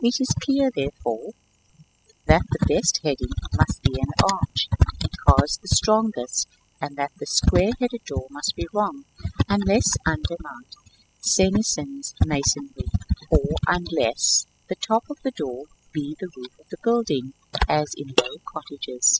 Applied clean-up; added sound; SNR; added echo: classical method spectral subtraction.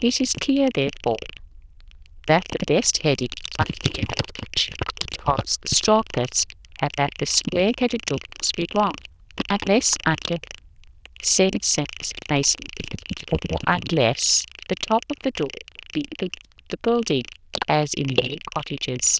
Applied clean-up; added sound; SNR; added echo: neural diffusion model UNIVERSE++.